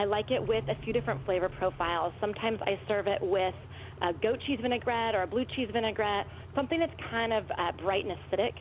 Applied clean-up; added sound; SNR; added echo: none; Wind + Idling / Accelerating, revving, vroom / Car; 13 dB; none.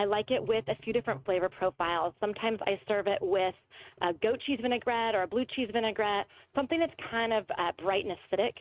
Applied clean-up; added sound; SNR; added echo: neural mask model RNNoise.